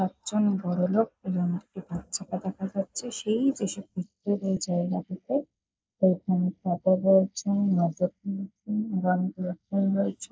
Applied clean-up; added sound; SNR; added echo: neural mask model Resemble Enhance denoiser.